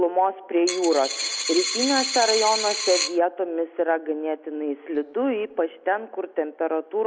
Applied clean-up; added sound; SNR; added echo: none; Coin (dropping); 2 dB; none.